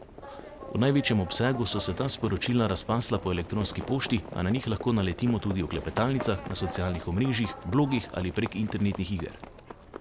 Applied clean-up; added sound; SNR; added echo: none; Livestock, farm animals, working animals; 12 dB; none.